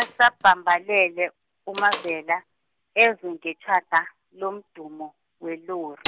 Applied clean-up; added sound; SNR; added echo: none; Slam; 16 dB; none.